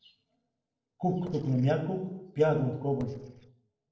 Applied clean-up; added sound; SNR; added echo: neural separator model SepFormer DNS4.